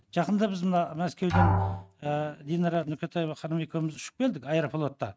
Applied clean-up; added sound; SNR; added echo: neural mask model RNNoise.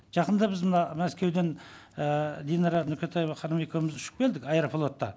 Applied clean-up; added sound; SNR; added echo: none; none; none; none.